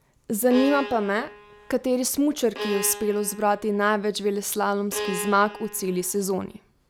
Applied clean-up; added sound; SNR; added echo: none; Bowed string instrument; 12 dB; none.